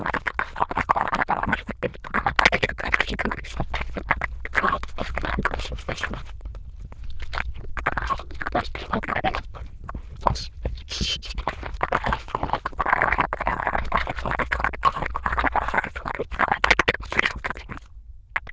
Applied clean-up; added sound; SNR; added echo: neural diffusion model UNIVERSE++.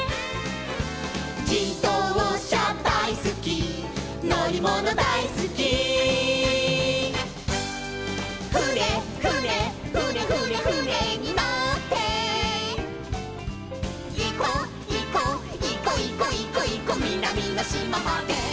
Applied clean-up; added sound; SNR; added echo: none; none; none; none.